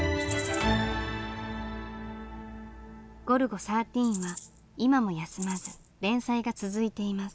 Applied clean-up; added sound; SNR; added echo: none; Rattle (instrument); 14 dB; none.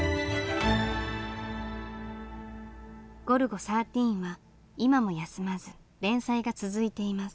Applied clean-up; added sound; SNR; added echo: none; none; none; none.